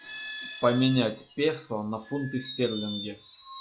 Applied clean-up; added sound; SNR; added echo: classical method log-MMSE.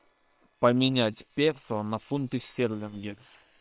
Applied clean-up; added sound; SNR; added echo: neural separator model SepFormer WHAM!.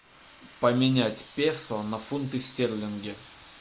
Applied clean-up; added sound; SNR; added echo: neural mask model Resemble Enhance denoiser.